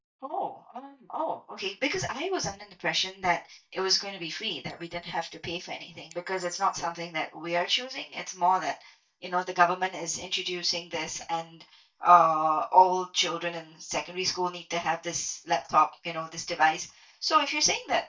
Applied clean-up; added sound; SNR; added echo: neural mask model DeepFilterNet 3.